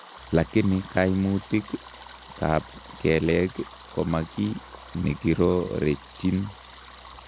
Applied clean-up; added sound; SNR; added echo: none; Stream; 19 dB; none.